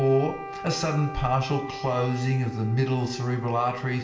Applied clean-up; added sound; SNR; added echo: none; Wind instrument, woodwind instrument; 12 dB; reverberation time 0.7 s.